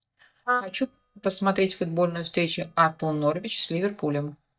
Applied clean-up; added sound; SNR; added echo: neural mask model DeepFilterNet 3.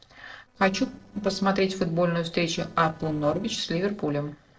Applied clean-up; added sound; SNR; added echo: neural separator model SepFormer DNS4.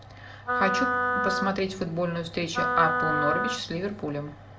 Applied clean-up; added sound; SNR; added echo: none; Wind instrument, woodwind instrument; -1 dB; reverberation time 0.5 s.